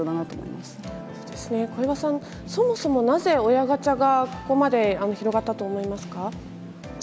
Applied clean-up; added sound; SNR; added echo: none; none; none; none.